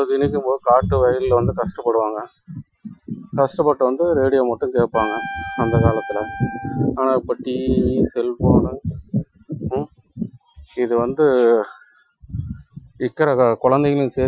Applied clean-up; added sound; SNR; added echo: classical method Wiener filter.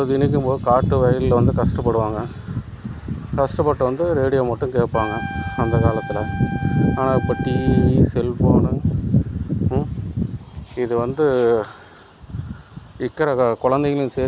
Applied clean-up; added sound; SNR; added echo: none; Trumpet; 13 dB; none.